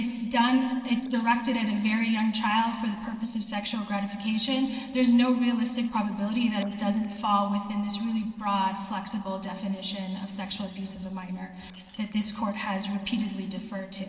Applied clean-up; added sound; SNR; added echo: neural separator model SepFormer DNS4.